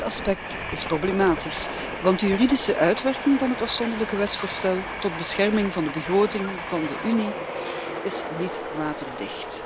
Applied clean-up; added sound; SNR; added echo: none; Train; 8 dB; none.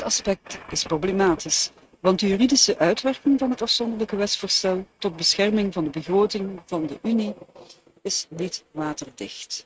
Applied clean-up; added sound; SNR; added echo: neural mask model RNNoise.